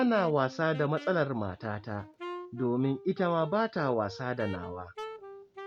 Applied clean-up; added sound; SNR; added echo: none; Wind instrument, woodwind instrument; 14 dB; none.